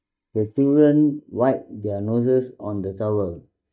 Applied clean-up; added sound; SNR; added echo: neural mask model DeepFilterNet 3.